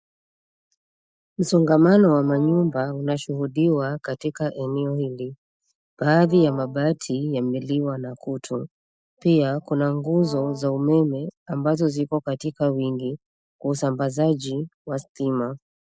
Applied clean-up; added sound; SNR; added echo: neural mask model DeepFilterNet 3.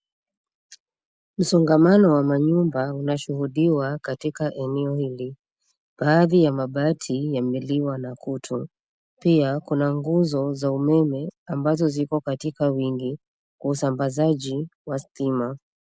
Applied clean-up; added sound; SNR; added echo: none; none; none; none.